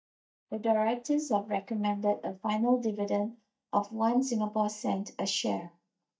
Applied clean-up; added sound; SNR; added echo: neural mask model DeepFilterNet 3.